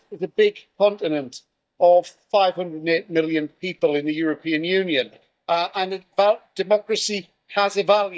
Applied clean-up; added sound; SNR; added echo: neural mask model DeepFilterNet 3.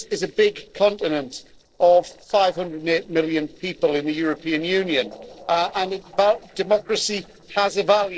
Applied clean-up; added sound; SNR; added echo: neural separator model SepFormer DNS4.